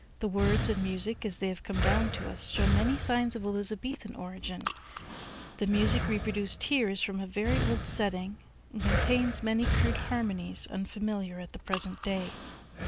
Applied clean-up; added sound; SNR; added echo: none; Breathing; 2 dB; none.